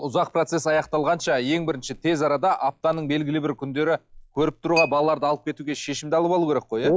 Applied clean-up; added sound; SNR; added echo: classical method log-MMSE.